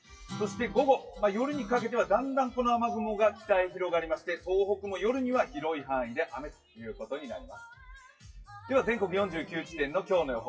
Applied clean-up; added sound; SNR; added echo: classical method WPE with log-MMSE.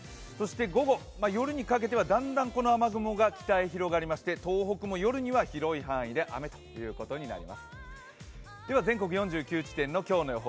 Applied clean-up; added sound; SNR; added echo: none; none; none; none.